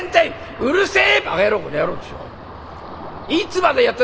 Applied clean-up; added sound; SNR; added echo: none; Ocean; 15 dB; none.